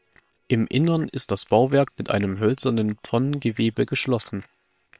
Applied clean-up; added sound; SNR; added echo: neural separator model SepFormer WHAM!.